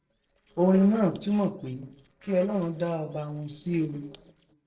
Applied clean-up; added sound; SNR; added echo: neural separator model SepFormer DNS4.